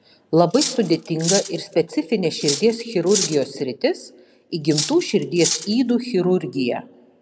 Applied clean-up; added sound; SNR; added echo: none; Cutlery, silverware; 7 dB; none.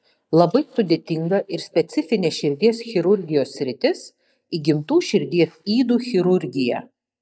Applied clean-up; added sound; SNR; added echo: neural mask model DeepFilterNet 3.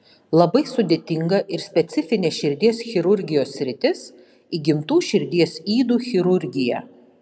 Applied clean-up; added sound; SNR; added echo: none; none; none; none.